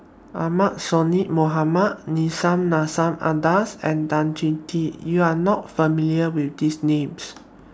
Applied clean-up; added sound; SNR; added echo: none; none; none; none.